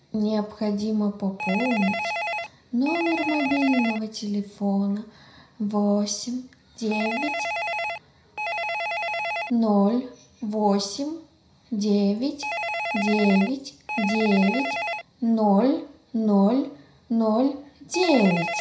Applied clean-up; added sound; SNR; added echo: none; Telephone; 7 dB; reverberation time 0.5 s.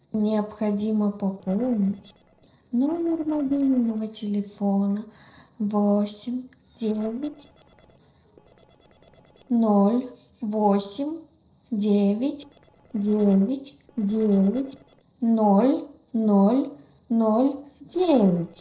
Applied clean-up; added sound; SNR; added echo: neural separator model SepFormer DNS4.